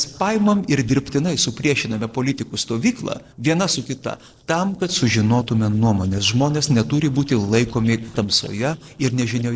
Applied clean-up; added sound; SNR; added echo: neural separator model SepFormer DNS4.